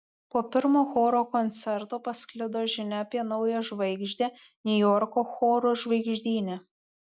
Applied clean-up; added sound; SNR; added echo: none; none; none; none.